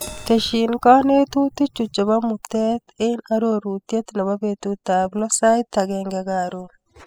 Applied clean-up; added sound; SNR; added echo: classical method spectral subtraction.